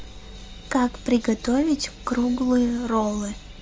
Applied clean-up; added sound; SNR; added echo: none; none; none; none.